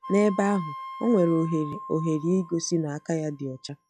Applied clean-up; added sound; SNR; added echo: classical method log-MMSE.